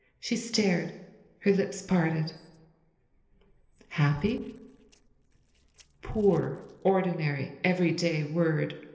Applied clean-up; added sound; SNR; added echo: neural separator model SepFormer DNS4.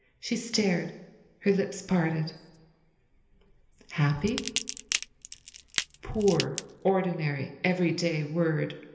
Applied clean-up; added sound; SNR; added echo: none; Crackle / Crushing; 7 dB; reverberation time 1.4 s.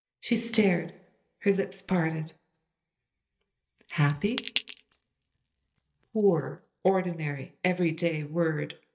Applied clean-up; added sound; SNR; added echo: neural mask model DeepFilterNet 3.